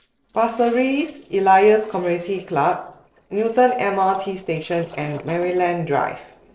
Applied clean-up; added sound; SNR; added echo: neural separator model SepFormer DNS4.